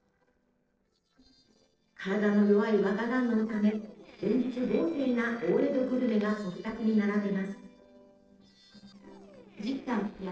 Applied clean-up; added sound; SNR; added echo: neural separator model SepFormer DNS4.